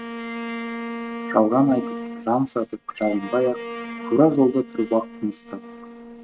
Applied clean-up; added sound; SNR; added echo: neural mask model RNNoise.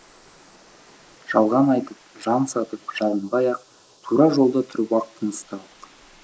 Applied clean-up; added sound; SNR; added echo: neural mask model Resemble Enhance denoiser.